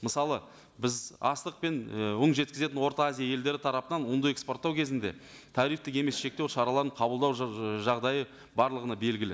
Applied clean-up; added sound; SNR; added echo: none; none; none; none.